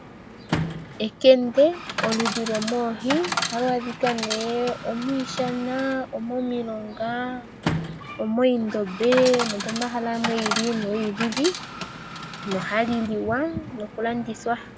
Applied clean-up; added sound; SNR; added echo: none; Coin (dropping) / Chatter; 7 dB; none.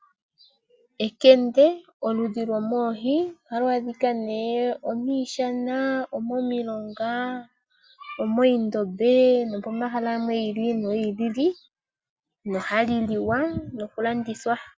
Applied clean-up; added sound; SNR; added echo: none; none; none; none.